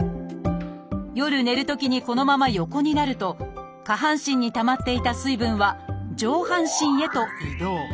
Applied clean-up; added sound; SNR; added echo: none; none; none; none.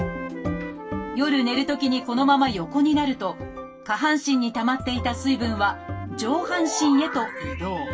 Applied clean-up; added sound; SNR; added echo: none; Wind instrument, woodwind instrument; 15 dB; reverberation time 0.1 s.